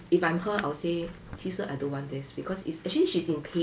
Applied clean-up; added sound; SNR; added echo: none; Scissors; 18 dB; none.